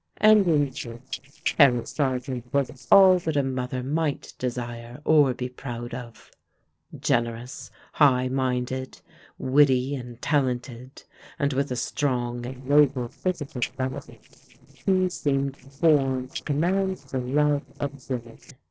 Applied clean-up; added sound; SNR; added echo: neural separator model SepFormer DNS4.